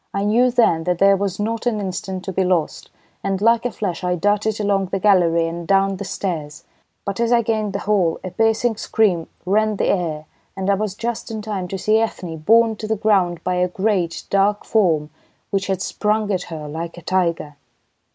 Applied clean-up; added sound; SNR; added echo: none; none; none; none.